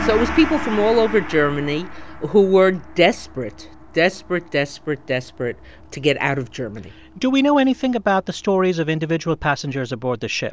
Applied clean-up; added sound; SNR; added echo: none; Gong; 13 dB; none.